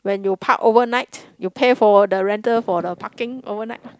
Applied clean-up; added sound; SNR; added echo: none; none; none; none.